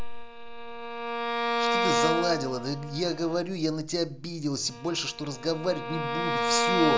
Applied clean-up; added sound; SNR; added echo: none; Bowed string instrument; 0 dB; none.